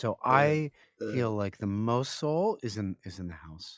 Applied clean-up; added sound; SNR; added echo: classical method log-MMSE.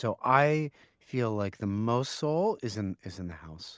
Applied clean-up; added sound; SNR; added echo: none; none; none; none.